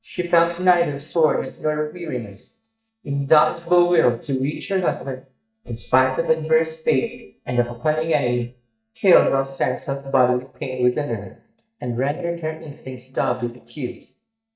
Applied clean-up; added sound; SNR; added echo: neural mask model DeepFilterNet 3.